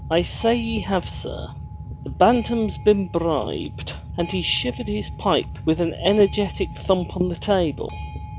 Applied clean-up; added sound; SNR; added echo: none; Boat, Water vehicle; 10 dB; none.